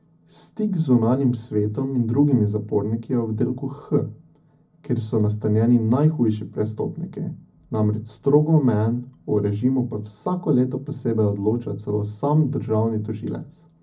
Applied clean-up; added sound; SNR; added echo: none; none; none; reverberation time 0.4 s.